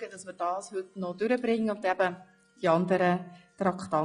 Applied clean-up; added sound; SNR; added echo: classical method log-MMSE.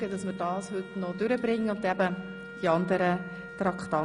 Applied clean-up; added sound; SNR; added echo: none; Wind instrument, woodwind instrument; 15 dB; none.